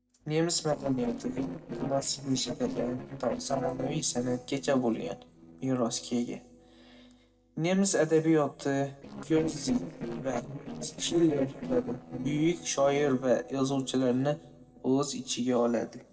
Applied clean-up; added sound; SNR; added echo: neural separator model SepFormer DNS4.